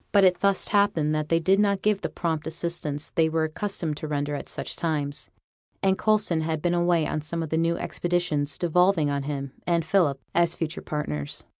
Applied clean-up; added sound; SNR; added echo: none; none; none; none.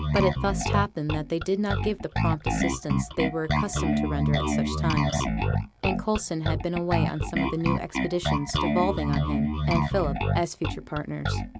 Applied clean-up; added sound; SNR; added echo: none; Bass guitar; -2 dB; none.